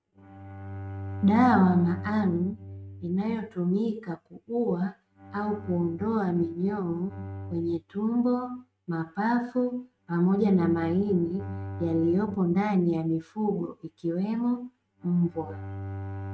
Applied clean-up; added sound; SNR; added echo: neural mask model RNNoise.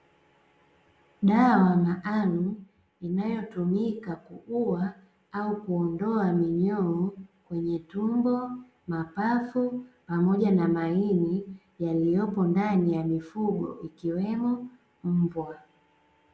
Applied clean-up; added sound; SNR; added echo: none; none; none; none.